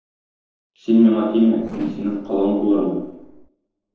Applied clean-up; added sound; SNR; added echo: neural separator model SepFormer DNS4.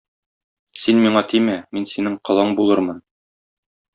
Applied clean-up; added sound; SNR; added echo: none; none; none; none.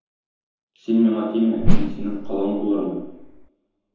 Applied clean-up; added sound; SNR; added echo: none; Whoosh, swoosh, swish; -5 dB; reverberation time 0.9 s.